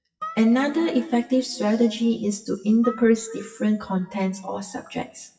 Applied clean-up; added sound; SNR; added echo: classical method WPE with log-MMSE.